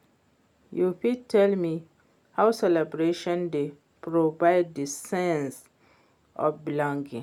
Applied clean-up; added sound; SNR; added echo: none; none; none; none.